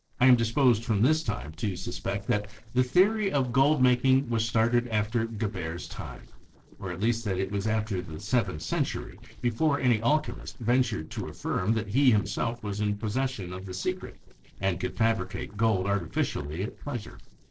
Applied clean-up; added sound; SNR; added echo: neural separator model SepFormer DNS4.